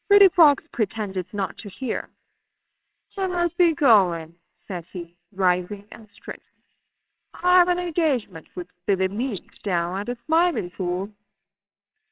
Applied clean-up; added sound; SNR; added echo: neural separator model SepFormer WHAMR!.